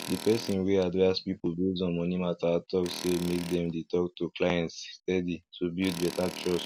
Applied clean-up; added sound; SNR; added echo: none; Tools; 15 dB; none.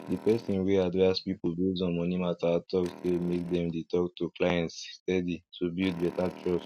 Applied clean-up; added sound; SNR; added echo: neural mask model RNNoise.